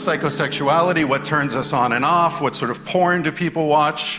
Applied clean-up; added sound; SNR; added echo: none; Piano + Bowed string instrument; 15 dB; none.